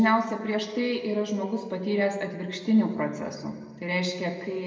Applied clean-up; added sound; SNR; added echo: none; none; none; reverberation time 1.5 s.